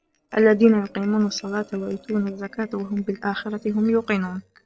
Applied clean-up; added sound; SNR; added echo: neural separator model SepFormer DNS4.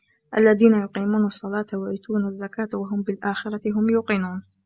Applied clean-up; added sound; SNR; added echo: none; none; none; none.